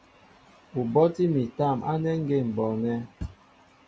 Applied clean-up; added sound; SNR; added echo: none; none; none; none.